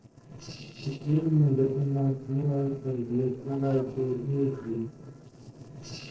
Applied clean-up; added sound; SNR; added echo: neural separator model SepFormer DNS4.